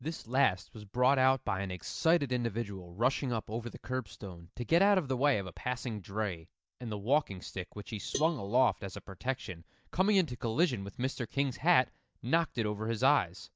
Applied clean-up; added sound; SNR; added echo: neural mask model DeepFilterNet 3.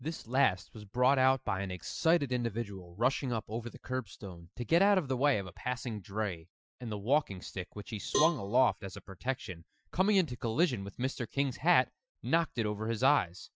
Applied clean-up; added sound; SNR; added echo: classical method Wiener filter.